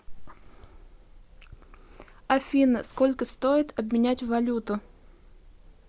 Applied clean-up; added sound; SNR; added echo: none; none; none; none.